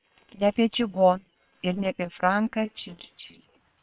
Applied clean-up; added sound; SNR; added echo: neural separator model SepFormer WHAM!.